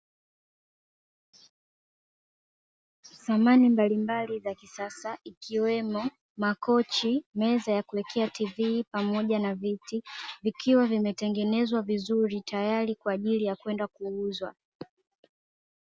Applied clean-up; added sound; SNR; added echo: none; none; none; none.